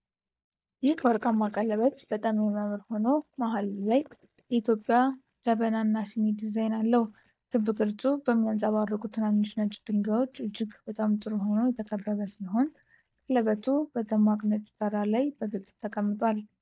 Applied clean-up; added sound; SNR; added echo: neural mask model DeepFilterNet 3.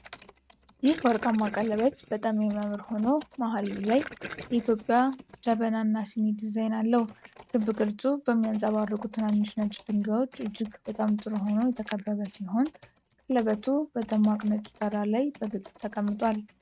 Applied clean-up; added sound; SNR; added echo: neural mask model RNNoise.